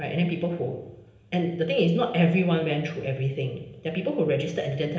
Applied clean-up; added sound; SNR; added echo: none; none; none; reverberation time 0.8 s.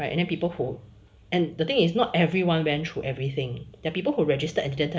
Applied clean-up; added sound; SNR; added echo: none; none; none; none.